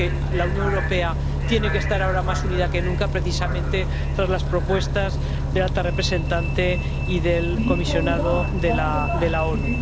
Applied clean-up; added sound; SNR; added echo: none; Bus; -3 dB; none.